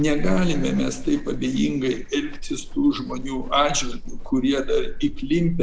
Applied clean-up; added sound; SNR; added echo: none; Livestock, farm animals, working animals; 4 dB; none.